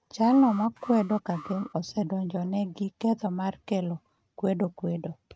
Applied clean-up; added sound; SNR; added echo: neural mask model RNNoise.